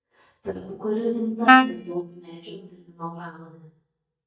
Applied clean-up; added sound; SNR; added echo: neural mask model DeepFilterNet 3.